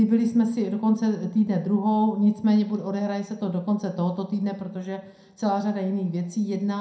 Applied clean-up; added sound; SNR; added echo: none; none; none; reverberation time 0.4 s.